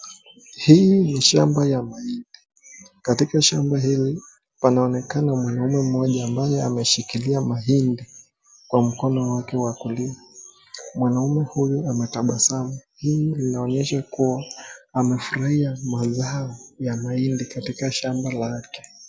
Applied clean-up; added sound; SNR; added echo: none; none; none; none.